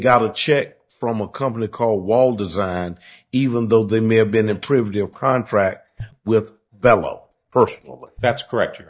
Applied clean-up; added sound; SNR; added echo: neural mask model DeepFilterNet 3.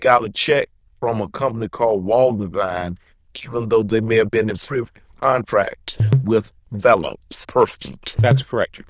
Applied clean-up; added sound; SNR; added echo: neural diffusion model UNIVERSE++.